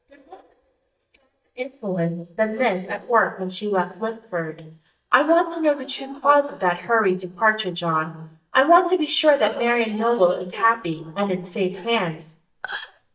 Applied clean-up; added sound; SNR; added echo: neural mask model DeepFilterNet 3.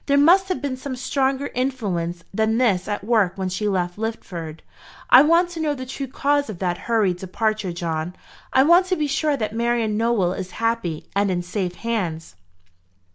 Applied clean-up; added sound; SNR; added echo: none; none; none; none.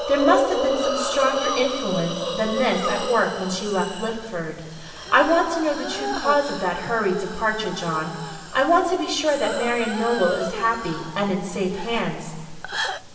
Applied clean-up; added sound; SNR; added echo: none; Hiss; 5 dB; reverberation time 1.4 s.